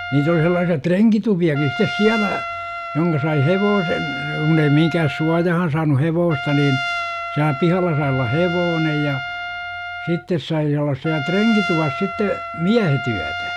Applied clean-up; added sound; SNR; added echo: none; Trumpet; 8 dB; none.